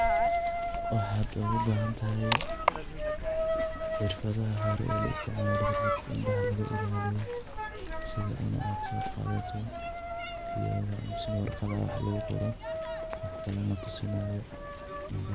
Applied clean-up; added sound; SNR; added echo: none; Coin (dropping); 0 dB; none.